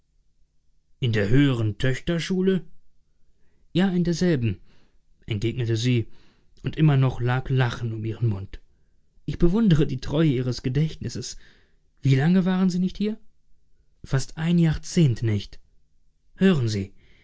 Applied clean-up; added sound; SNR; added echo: none; none; none; none.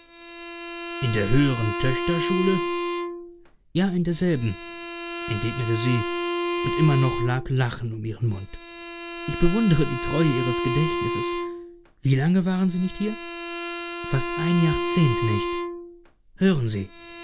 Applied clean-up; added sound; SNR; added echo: none; Bowed string instrument; 5 dB; none.